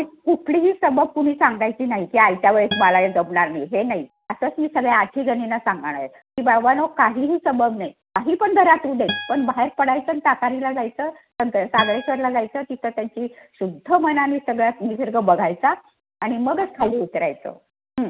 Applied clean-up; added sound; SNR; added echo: none; Acoustic guitar; 13 dB; none.